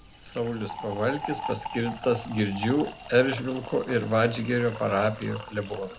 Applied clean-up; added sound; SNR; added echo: none; Fill (with liquid); 12 dB; none.